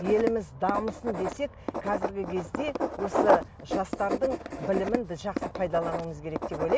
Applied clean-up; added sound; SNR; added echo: none; Writing; 2 dB; none.